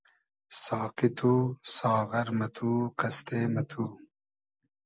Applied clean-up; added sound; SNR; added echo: none; none; none; none.